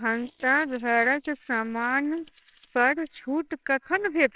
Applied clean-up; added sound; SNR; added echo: neural separator model SepFormer WHAMR!.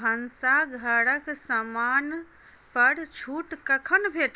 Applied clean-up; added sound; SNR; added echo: none; none; none; none.